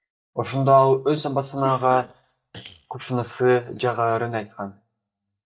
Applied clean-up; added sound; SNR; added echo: neural mask model DeepFilterNet 3.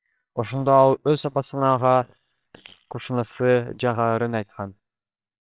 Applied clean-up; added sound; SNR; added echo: neural separator model SepFormer WHAMR!.